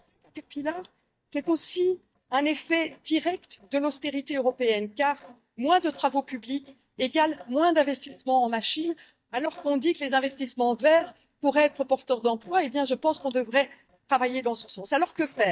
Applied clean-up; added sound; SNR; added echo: neural mask model DeepFilterNet 3.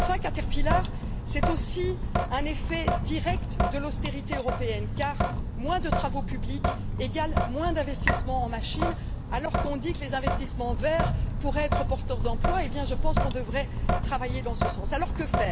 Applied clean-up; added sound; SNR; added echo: none; Drip / Sink (filling or washing); -5 dB; none.